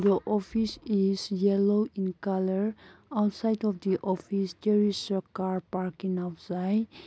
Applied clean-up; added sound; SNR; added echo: none; none; none; none.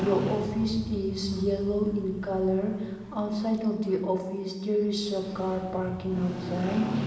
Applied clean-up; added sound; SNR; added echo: none; Motorcycle; 10 dB; reverberation time 1.3 s.